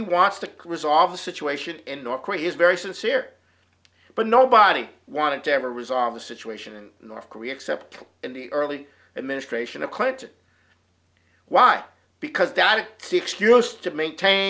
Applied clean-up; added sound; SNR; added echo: none; none; none; none.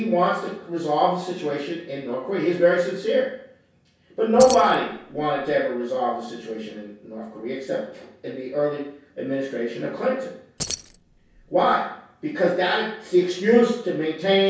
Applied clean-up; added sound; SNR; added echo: none; Keys jangling; 12 dB; reverberation time 0.6 s.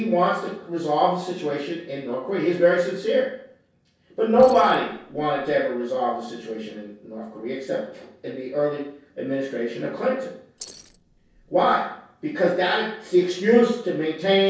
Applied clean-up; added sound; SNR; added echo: neural separator model SepFormer DNS4.